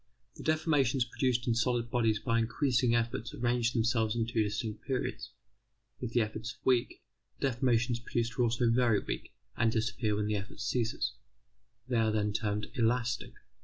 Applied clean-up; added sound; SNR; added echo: none; none; none; none.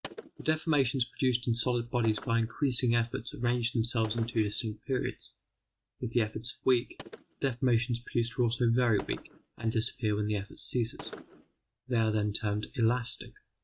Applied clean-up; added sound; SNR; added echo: neural mask model RNNoise.